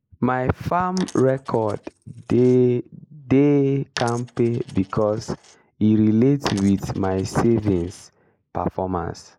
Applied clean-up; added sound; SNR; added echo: neural mask model Resemble Enhance denoiser.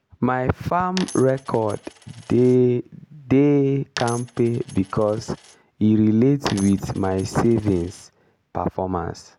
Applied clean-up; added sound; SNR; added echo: none; Coin (dropping); 18 dB; none.